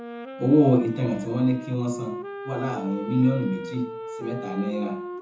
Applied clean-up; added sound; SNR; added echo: none; Wind instrument, woodwind instrument; 11 dB; reverberation time 0.5 s.